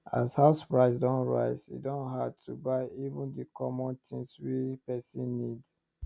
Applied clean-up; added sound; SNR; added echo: none; none; none; none.